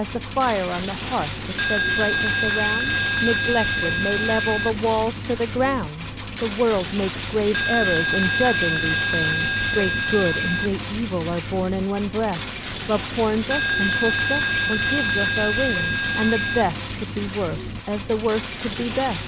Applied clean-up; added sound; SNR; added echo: none; Coin (dropping); 0 dB; none.